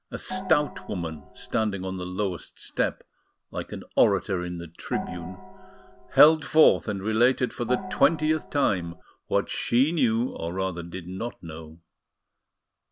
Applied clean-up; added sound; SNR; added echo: none; Gong; 11 dB; none.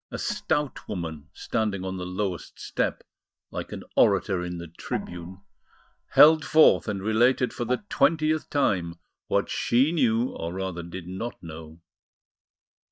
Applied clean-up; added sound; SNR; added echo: neural mask model DeepFilterNet 3.